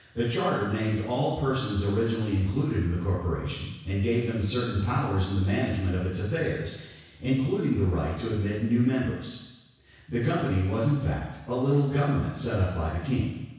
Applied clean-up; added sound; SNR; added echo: none; none; none; reverberation time 1.1 s.